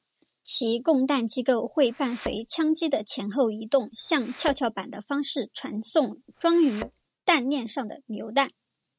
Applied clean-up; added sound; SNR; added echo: neural mask model RNNoise.